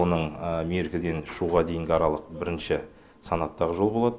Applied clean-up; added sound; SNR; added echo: none; none; none; none.